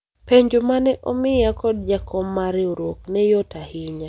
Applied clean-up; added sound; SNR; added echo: none; none; none; none.